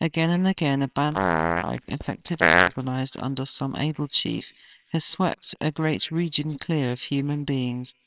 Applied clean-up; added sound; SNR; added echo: neural separator model SepFormer WHAMR!.